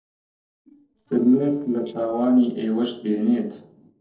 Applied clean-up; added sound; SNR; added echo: neural separator model SepFormer DNS4.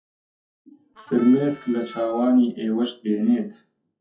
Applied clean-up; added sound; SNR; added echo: classical method WPE with log-MMSE.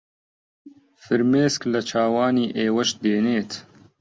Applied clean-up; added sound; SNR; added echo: none; none; none; none.